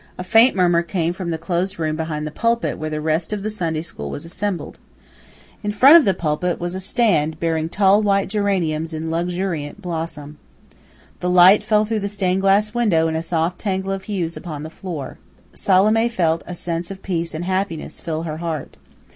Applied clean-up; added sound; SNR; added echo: none; none; none; none.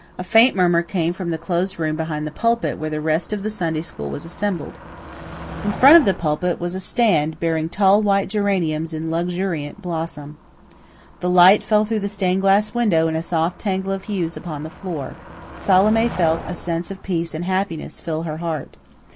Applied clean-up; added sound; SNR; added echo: none; Motor vehicle (road); 18 dB; none.